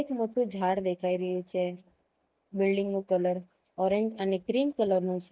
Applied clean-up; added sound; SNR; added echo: none; none; none; none.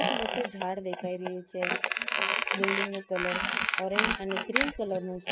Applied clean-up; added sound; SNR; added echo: none; Squeak; -5 dB; none.